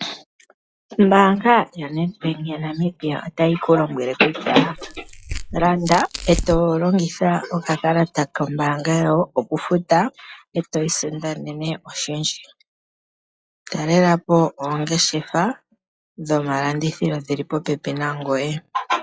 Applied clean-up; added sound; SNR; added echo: classical method log-MMSE.